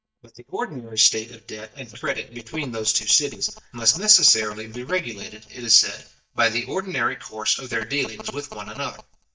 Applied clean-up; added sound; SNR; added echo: neural mask model DeepFilterNet 3.